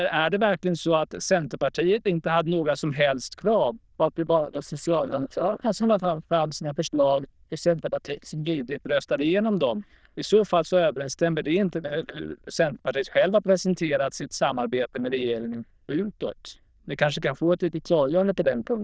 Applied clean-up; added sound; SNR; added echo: neural diffusion model UNIVERSE++.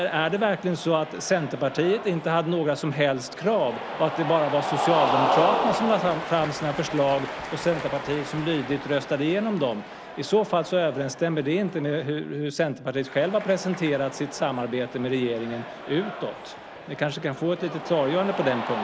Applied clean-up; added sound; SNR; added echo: none; Cheering; 7 dB; none.